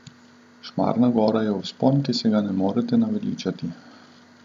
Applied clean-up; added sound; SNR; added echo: none; none; none; none.